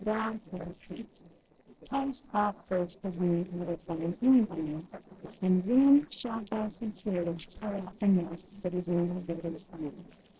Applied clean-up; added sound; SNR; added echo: neural separator model SepFormer DNS4.